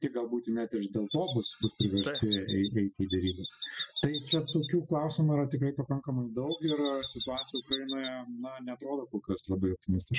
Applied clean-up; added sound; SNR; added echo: classical method spectral subtraction.